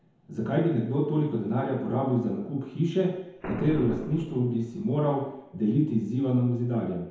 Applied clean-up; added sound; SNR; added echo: none; Boom; 17 dB; reverberation time 1.0 s.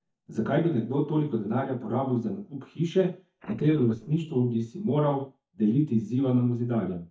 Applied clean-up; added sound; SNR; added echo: neural mask model DeepFilterNet 3.